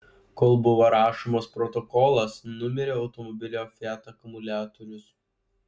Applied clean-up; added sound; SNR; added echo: none; none; none; none.